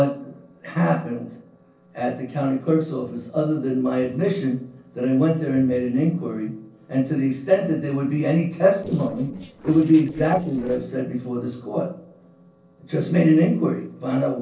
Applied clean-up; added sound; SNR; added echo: neural separator model SepFormer DNS4.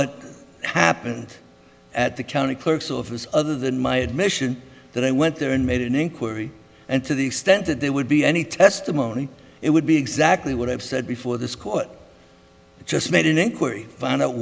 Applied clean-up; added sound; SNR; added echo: none; none; none; none.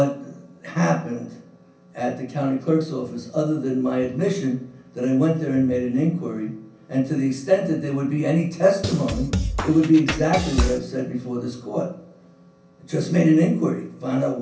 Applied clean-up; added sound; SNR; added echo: none; Drum kit; 3 dB; reverberation time 0.6 s.